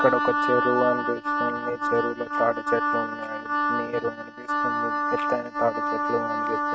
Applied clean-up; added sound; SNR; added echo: neural mask model RNNoise.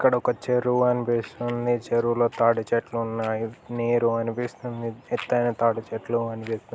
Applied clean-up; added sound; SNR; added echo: none; none; none; none.